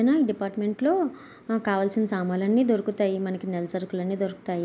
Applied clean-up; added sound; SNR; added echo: none; none; none; none.